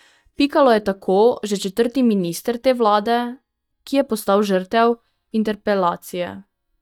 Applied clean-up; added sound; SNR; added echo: neural mask model DeepFilterNet 3.